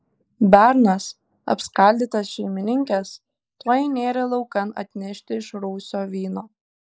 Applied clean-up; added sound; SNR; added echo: neural mask model Resemble Enhance denoiser.